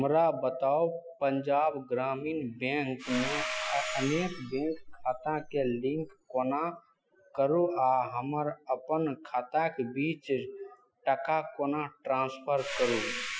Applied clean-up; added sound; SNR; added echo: classical method Wiener filter.